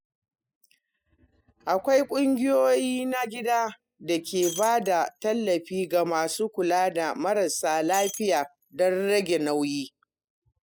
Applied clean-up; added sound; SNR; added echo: classical method spectral subtraction.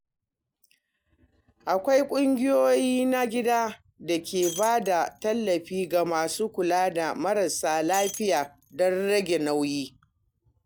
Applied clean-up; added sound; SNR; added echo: none; Shatter; 13 dB; none.